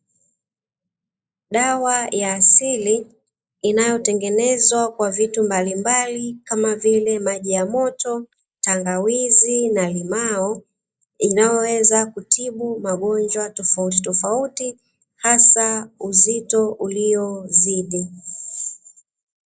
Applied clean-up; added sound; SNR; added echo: neural mask model Resemble Enhance denoiser.